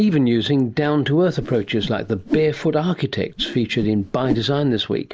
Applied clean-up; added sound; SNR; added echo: none; Whoosh, swoosh, swish; 11 dB; none.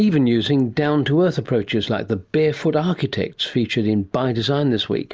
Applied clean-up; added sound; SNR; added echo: none; none; none; none.